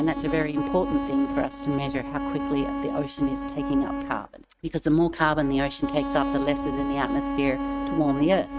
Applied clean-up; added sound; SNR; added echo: neural mask model RNNoise.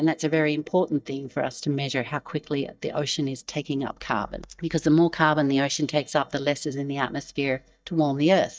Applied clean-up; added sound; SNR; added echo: neural mask model DeepFilterNet 3.